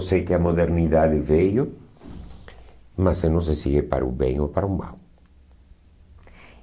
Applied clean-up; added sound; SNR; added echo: none; none; none; none.